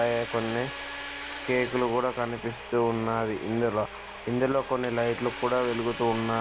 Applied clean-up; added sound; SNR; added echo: none; Domestic sounds, home sounds; 11 dB; none.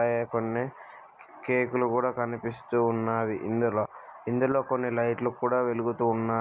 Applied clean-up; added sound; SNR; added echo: none; none; none; none.